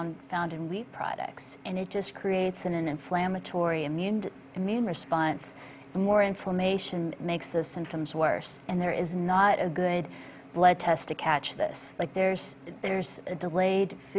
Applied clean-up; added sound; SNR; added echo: none; none; none; none.